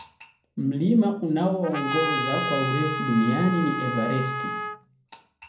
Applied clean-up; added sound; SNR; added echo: none; Trumpet; 4 dB; reverberation time 0.5 s.